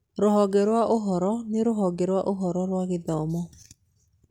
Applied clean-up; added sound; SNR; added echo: none; none; none; none.